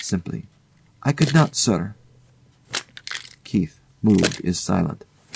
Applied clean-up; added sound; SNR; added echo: none; Keys jangling; 12 dB; none.